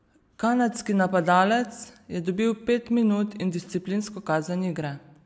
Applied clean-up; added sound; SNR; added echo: none; none; none; none.